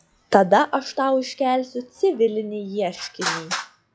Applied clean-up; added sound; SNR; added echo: classical method log-MMSE.